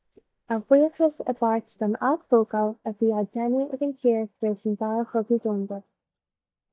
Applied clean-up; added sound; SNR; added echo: neural mask model DeepFilterNet 3.